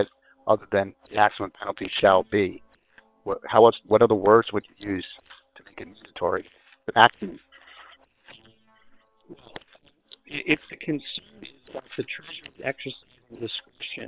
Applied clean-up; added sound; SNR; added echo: neural separator model SepFormer WHAM!.